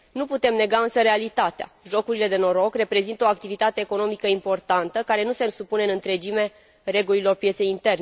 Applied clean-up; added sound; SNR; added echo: none; none; none; none.